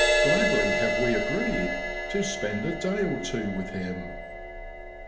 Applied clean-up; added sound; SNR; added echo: none; Crash cymbal; -2 dB; reverberation time 0.8 s.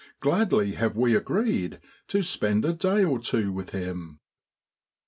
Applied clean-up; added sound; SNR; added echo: none; none; none; none.